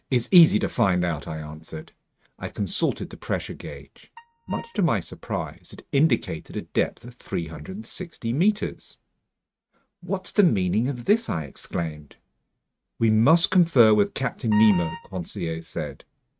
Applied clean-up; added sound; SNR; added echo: neural mask model RNNoise.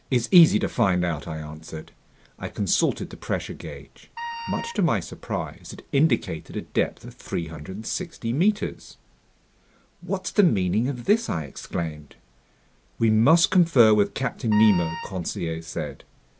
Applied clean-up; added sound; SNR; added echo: none; Wind instrument, woodwind instrument; 11 dB; none.